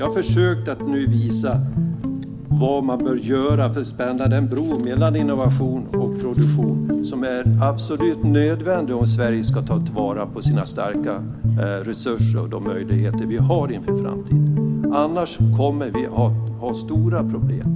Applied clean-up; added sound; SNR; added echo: none; Guitar; -3 dB; none.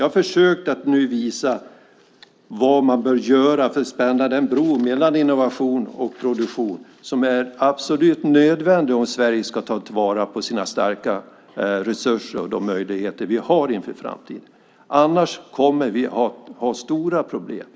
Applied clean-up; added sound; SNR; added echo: none; none; none; none.